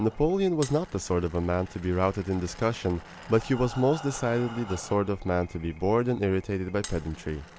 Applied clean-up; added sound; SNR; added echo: none; Breathing + Glass; 18 dB; none.